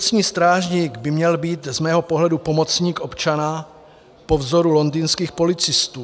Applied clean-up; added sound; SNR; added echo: none; none; none; none.